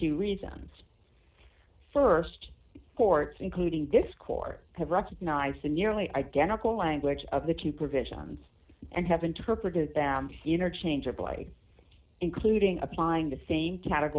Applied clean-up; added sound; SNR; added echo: none; none; none; none.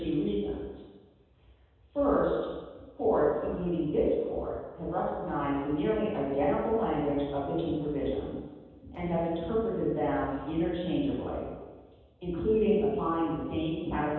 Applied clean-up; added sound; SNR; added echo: none; none; none; reverberation time 1.2 s.